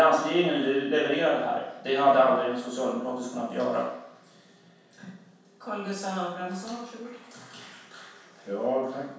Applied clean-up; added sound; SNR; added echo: none; none; none; reverberation time 0.7 s.